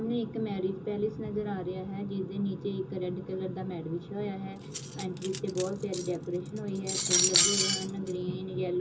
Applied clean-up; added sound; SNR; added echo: none; Cutlery, silverware; -2 dB; reverberation time 0.2 s.